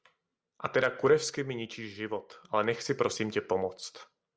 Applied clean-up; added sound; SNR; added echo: none; none; none; none.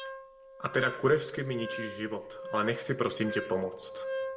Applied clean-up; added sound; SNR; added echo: none; Wind instrument, woodwind instrument; 9 dB; reverberation time 1.0 s.